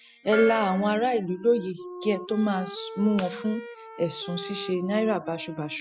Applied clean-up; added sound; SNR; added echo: classical method spectral subtraction.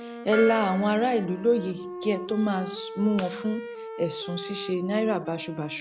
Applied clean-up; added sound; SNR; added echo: none; Wind instrument, woodwind instrument + Gong; 10 dB; none.